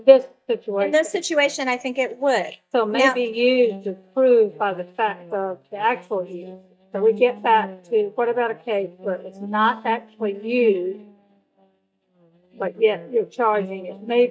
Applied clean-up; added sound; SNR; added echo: neural mask model DeepFilterNet 3.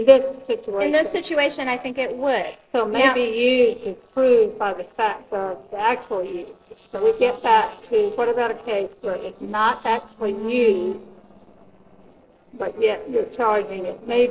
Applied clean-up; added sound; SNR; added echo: neural separator model SepFormer DNS4.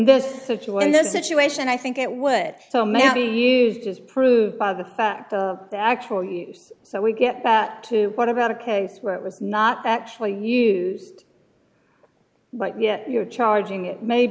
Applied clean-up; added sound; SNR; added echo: none; none; none; none.